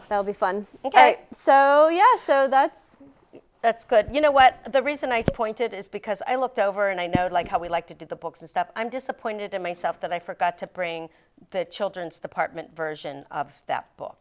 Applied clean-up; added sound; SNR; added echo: none; none; none; none.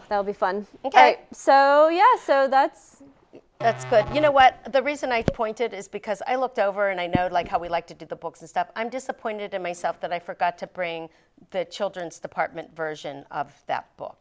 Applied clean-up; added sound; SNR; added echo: none; Musical instrument; 16 dB; none.